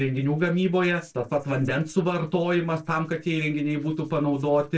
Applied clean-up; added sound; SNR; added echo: neural separator model SepFormer DNS4.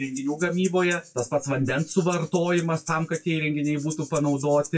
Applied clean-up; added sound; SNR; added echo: classical method WPE with log-MMSE.